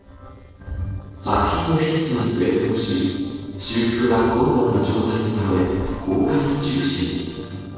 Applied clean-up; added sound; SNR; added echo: neural separator model SepFormer DNS4.